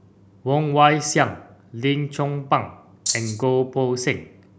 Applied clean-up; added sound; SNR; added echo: none; Rattle (instrument); 4 dB; none.